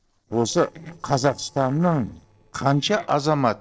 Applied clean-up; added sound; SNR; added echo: neural separator model SepFormer DNS4.